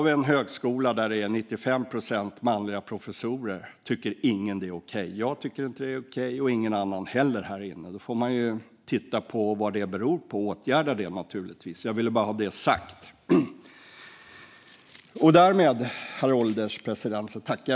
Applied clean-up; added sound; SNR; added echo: none; none; none; none.